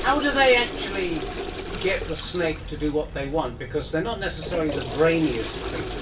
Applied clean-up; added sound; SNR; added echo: none; Toilet flush / Water; 10 dB; reverberation time 0.2 s.